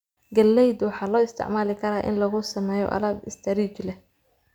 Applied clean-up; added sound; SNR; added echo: none; none; none; none.